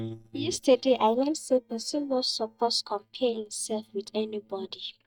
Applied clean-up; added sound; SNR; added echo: neural mask model DeepFilterNet 3.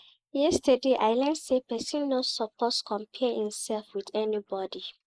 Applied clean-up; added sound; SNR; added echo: neural mask model Resemble Enhance denoiser.